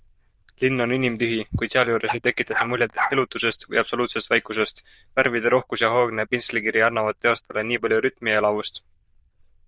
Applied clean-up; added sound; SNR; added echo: neural diffusion model UNIVERSE++.